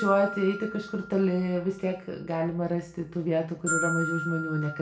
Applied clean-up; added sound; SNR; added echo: none; Glockenspiel; 8 dB; reverberation time 0.4 s.